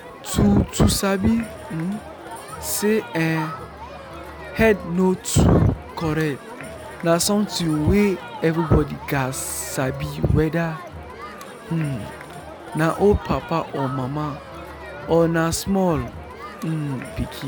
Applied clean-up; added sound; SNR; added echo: none; Crowd; 13 dB; none.